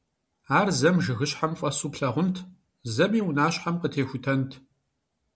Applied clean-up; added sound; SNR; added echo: none; none; none; none.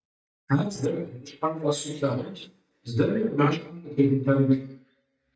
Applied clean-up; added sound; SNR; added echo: neural mask model DeepFilterNet 3.